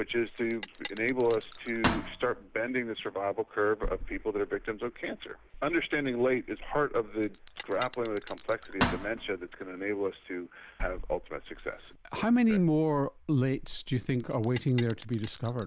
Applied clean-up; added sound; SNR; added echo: none; Bell; 10 dB; none.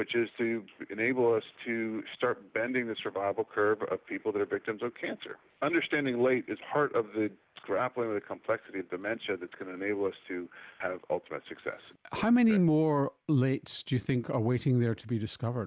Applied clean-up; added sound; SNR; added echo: none; none; none; none.